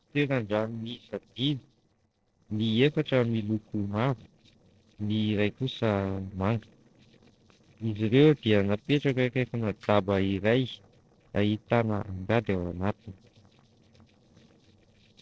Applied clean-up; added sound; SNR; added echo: neural separator model SepFormer DNS4.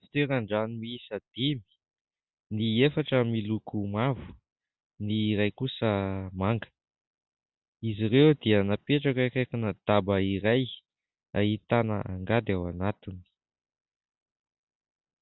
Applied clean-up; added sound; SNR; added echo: none; none; none; none.